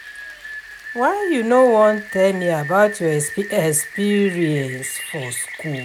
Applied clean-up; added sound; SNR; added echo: none; Rain; 13 dB; none.